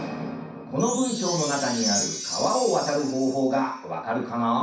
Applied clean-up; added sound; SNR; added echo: none; Chime; 7 dB; reverberation time 0.6 s.